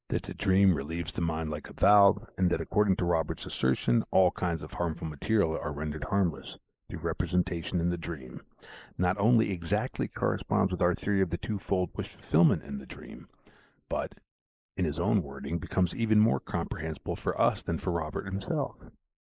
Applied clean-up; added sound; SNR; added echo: neural mask model Resemble Enhance denoiser.